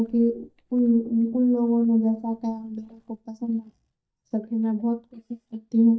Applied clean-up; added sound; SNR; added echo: neural mask model DeepFilterNet 3.